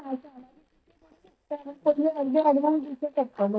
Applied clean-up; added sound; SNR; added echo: neural mask model DeepFilterNet 3.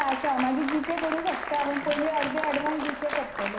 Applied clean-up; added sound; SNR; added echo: none; Applause; 5 dB; reverberation time 0.9 s.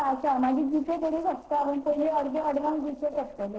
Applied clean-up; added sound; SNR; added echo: neural separator model SepFormer DNS4.